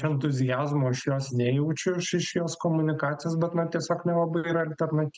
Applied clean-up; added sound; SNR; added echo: none; none; none; none.